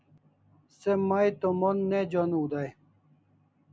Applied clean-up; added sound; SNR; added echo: none; none; none; none.